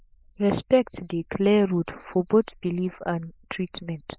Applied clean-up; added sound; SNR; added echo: neural mask model Resemble Enhance denoiser.